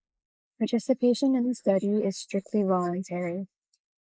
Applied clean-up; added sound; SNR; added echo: neural mask model Resemble Enhance denoiser.